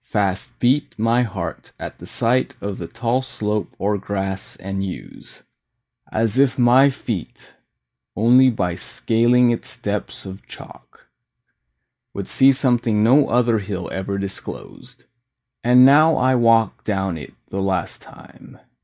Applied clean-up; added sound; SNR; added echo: none; none; none; none.